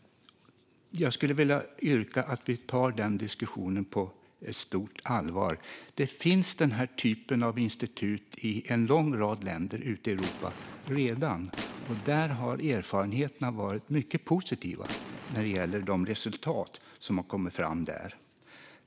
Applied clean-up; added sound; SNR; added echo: none; Gunshot, gunfire; 12 dB; none.